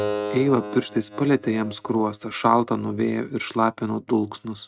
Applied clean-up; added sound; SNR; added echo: neural mask model RNNoise.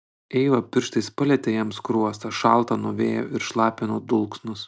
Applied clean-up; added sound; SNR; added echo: none; none; none; none.